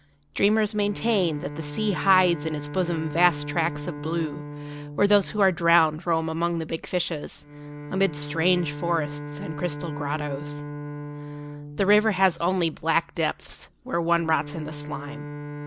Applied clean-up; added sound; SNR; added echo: none; Bowed string instrument; 10 dB; none.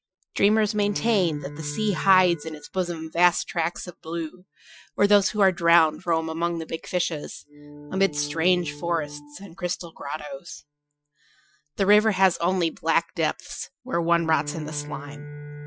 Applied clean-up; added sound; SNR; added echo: classical method Wiener filter.